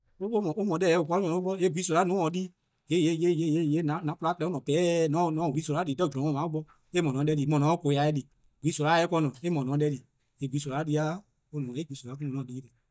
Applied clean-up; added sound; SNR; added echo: neural mask model DeepFilterNet 3.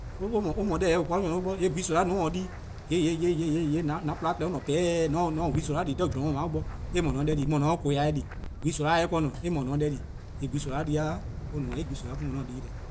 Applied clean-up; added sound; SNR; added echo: none; Wind; 9 dB; none.